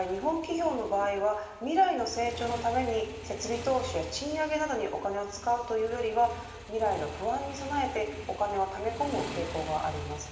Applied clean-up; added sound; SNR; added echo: none; Motorcycle; 12 dB; reverberation time 1.4 s.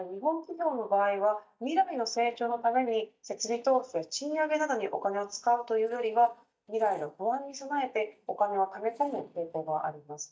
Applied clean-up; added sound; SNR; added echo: neural mask model DeepFilterNet 3.